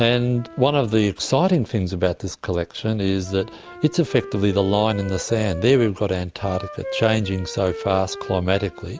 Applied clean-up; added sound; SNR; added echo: none; Wind instrument, woodwind instrument; 15 dB; none.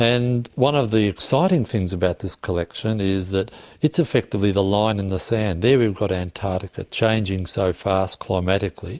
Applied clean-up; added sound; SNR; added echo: none; none; none; none.